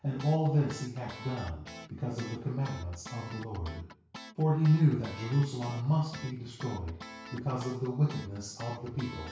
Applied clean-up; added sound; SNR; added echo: none; Guitar; 16 dB; reverberation time 0.6 s.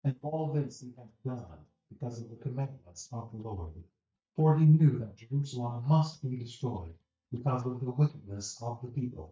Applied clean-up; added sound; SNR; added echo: neural mask model DeepFilterNet 3.